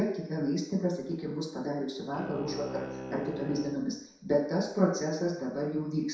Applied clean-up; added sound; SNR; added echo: none; Bowed string instrument; 11 dB; reverberation time 0.7 s.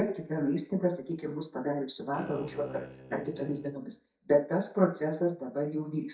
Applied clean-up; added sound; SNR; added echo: neural mask model DeepFilterNet 3.